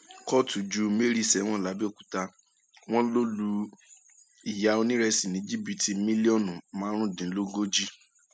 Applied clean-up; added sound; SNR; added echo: none; none; none; none.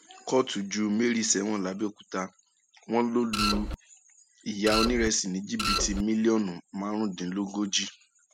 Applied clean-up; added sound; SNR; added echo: none; Printer; 0 dB; none.